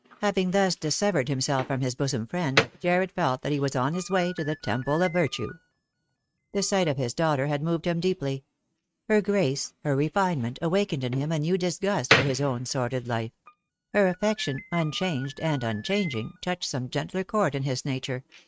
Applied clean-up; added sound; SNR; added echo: neural mask model RNNoise.